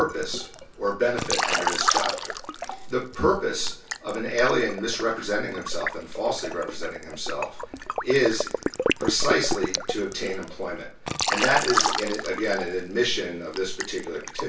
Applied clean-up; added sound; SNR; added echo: none; Liquid; 3 dB; reverberation time 0.2 s.